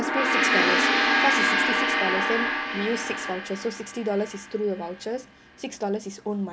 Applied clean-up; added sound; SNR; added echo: none; Gong; -4 dB; none.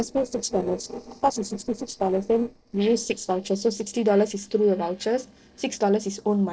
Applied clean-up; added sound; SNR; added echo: neural separator model SepFormer DNS4.